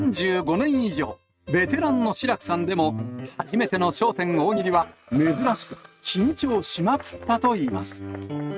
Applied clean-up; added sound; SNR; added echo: neural mask model RNNoise.